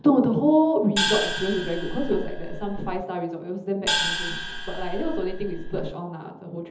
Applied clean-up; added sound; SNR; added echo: none; Gong; 3 dB; reverberation time 1.2 s.